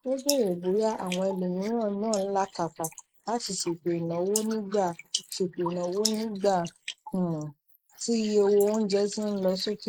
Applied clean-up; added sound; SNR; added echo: neural mask model Resemble Enhance denoiser.